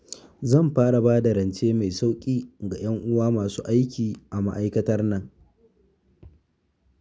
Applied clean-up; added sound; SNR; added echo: none; none; none; none.